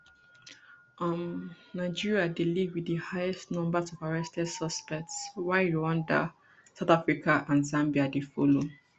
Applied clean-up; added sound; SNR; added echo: none; none; none; none.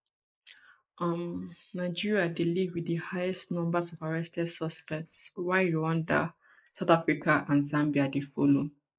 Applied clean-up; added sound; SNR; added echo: neural mask model Resemble Enhance denoiser.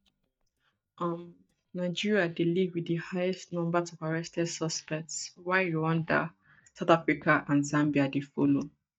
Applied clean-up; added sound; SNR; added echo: neural mask model DeepFilterNet 3.